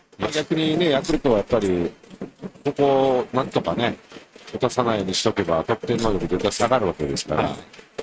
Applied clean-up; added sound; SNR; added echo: neural mask model RNNoise.